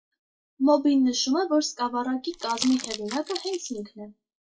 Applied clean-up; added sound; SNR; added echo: classical method WPE with log-MMSE.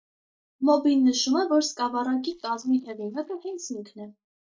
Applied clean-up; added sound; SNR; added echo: neural mask model DeepFilterNet 3.